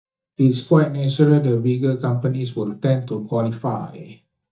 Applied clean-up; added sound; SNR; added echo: neural mask model DeepFilterNet 3.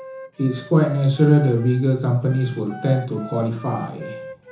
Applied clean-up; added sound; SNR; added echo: none; Wind instrument, woodwind instrument; 18 dB; reverberation time 0.7 s.